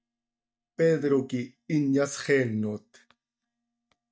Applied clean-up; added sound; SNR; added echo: neural mask model DeepFilterNet 3.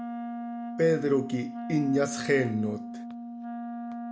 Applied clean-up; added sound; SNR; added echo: none; Wind instrument, woodwind instrument; 7 dB; none.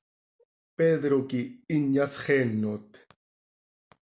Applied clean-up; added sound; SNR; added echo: none; none; none; none.